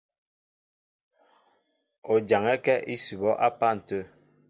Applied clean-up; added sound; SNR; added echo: none; none; none; none.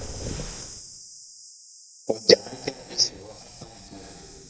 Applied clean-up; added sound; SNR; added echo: neural mask model DeepFilterNet 3.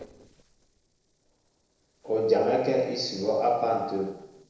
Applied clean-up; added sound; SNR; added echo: neural separator model SepFormer DNS4.